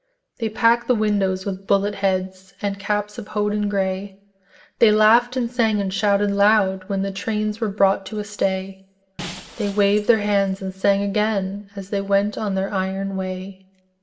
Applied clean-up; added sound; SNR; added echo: none; Shatter; 19 dB; reverberation time 0.6 s.